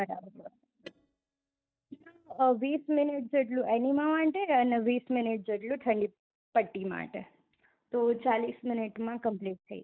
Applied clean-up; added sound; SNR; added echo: neural mask model DeepFilterNet 3.